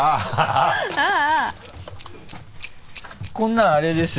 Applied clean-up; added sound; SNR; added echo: none; Keys jangling; 14 dB; none.